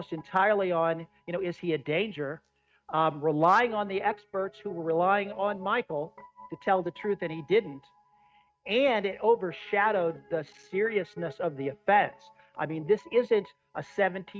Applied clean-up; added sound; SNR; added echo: neural mask model RNNoise.